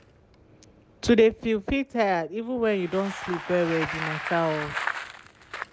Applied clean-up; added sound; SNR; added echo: none; Bicycle; 10 dB; none.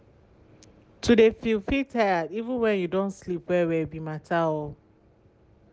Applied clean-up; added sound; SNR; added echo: none; none; none; none.